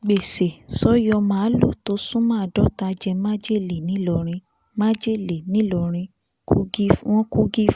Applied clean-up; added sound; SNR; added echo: none; none; none; none.